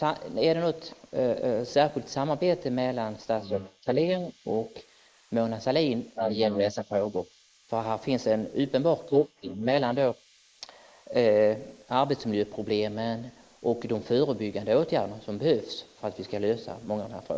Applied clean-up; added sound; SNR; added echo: neural mask model Resemble Enhance denoiser.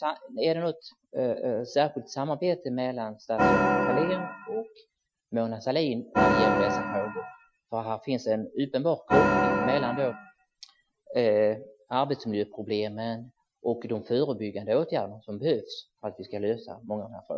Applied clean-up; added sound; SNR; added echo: classical method Wiener filter.